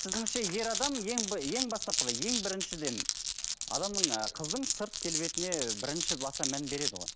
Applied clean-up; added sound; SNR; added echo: none; Glass; -2 dB; none.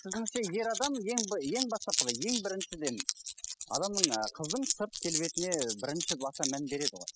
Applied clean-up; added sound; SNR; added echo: classical method spectral subtraction.